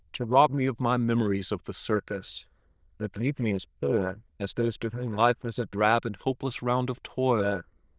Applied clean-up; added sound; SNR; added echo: neural diffusion model UNIVERSE++.